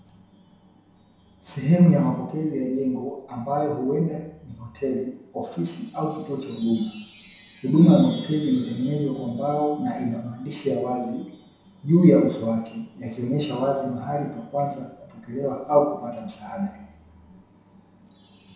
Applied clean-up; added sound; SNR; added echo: none; Chime; 18 dB; reverberation time 0.7 s.